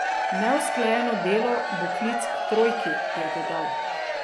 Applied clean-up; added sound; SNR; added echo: none; Crowd / Cheering; -1 dB; none.